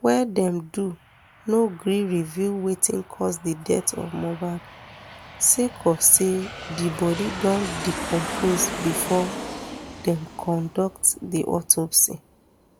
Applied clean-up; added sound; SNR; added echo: none; Aircraft; 12 dB; none.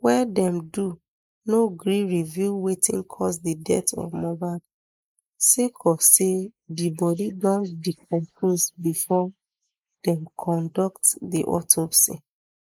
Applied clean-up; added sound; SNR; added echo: neural mask model Resemble Enhance denoiser.